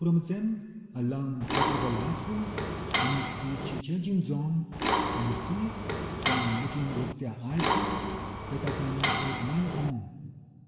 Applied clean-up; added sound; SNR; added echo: none; Mechanisms; -1 dB; reverberation time 2.9 s.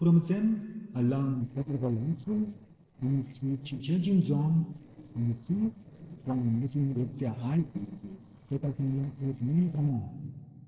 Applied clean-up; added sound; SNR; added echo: neural separator model SepFormer DNS4.